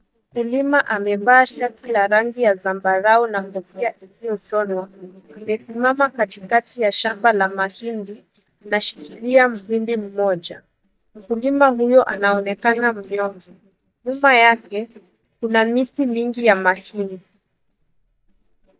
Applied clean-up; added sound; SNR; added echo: neural mask model DeepFilterNet 3.